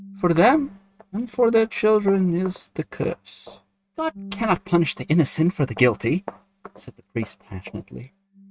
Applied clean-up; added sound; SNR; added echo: neural mask model RNNoise.